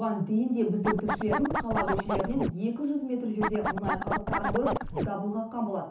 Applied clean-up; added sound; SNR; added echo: none; Scratching (performance technique); 0 dB; reverberation time 0.9 s.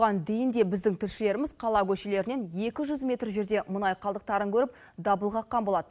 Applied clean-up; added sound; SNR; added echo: none; none; none; none.